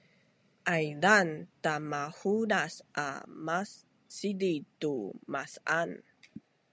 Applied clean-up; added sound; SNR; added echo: none; none; none; none.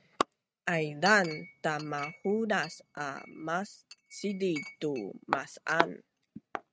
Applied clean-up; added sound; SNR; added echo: neural mask model RNNoise.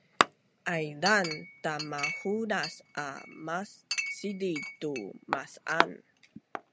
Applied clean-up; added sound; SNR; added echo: none; Chink, clink; 2 dB; none.